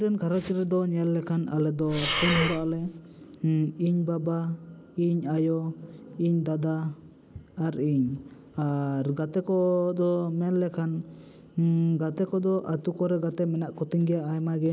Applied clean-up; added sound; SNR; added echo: none; Breathing; 3 dB; none.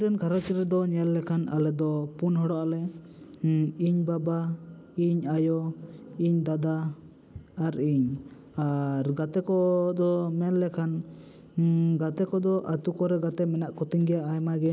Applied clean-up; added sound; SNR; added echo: none; none; none; none.